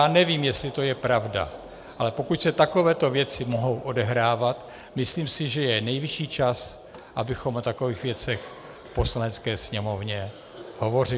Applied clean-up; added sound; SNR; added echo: none; none; none; none.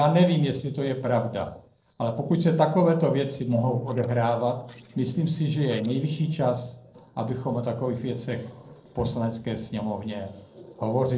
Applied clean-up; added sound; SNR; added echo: neural separator model SepFormer DNS4.